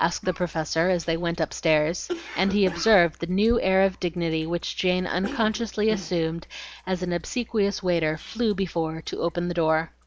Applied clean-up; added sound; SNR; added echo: none; Cough; 18 dB; none.